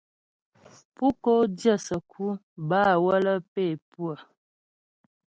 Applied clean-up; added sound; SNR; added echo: none; none; none; none.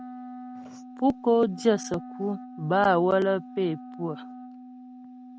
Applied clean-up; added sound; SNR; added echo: none; Wind instrument, woodwind instrument; 15 dB; none.